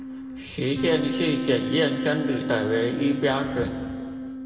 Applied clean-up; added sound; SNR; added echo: none; Wind instrument, woodwind instrument; 4 dB; reverberation time 2.2 s.